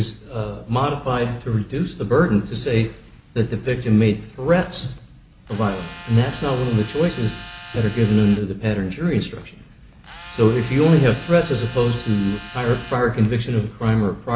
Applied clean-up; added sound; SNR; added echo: none; Tools; 17 dB; none.